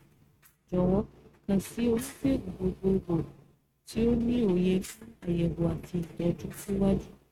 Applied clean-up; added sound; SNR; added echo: neural mask model RNNoise.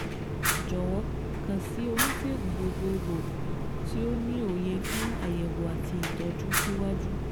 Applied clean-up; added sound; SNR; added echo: none; Fire; -2 dB; none.